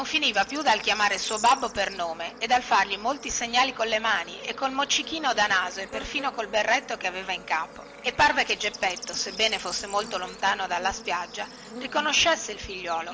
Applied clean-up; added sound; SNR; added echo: none; Bird / Insect; 15 dB; none.